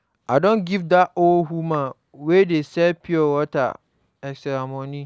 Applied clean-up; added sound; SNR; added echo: none; none; none; none.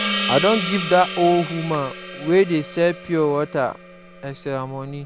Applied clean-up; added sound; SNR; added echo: none; Gong; 8 dB; none.